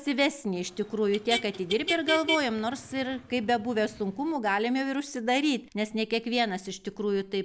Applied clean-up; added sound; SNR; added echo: none; Motor vehicle (road); 8 dB; none.